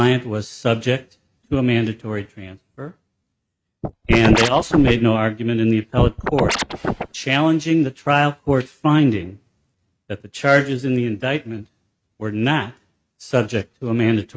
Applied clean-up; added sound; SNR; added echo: neural mask model RNNoise.